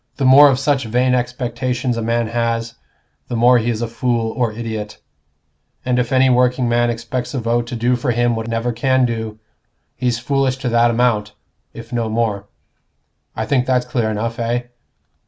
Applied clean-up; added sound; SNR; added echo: none; none; none; none.